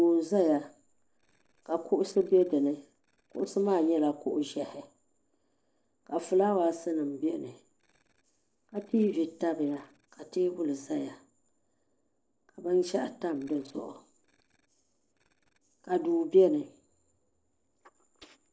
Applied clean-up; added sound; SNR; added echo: neural separator model SepFormer DNS4.